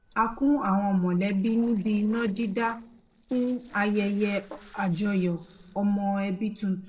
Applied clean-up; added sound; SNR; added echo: neural separator model SepFormer DNS4.